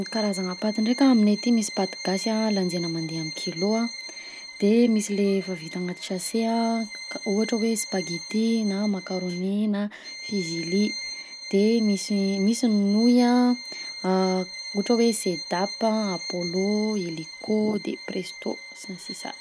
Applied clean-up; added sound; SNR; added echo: none; Bowed string instrument; 13 dB; none.